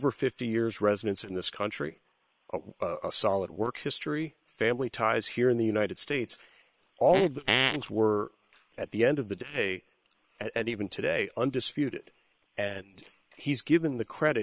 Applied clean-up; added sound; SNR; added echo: neural separator model SepFormer WHAM!.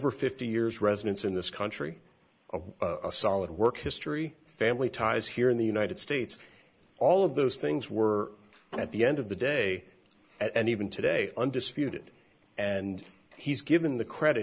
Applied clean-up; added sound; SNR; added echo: none; none; none; none.